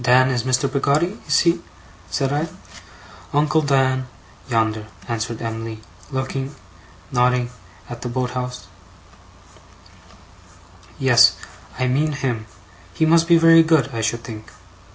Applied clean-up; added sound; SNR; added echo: none; none; none; none.